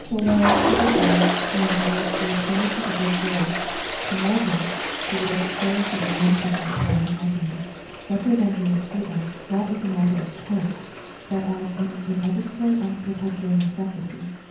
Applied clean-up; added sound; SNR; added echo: none; Toilet flush; 2 dB; reverberation time 0.9 s.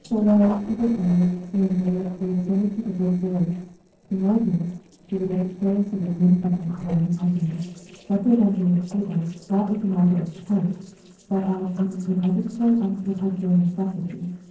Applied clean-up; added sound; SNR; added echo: neural separator model SepFormer DNS4.